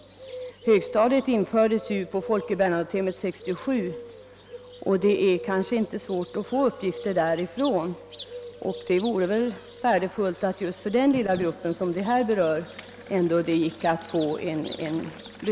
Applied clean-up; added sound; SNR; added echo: none; Bird; 15 dB; none.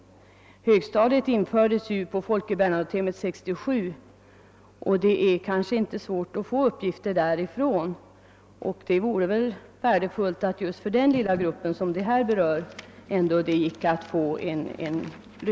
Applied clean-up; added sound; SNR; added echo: none; none; none; none.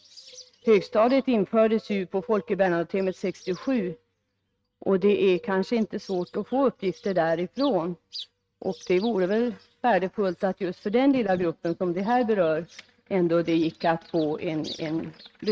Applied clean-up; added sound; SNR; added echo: neural mask model RNNoise.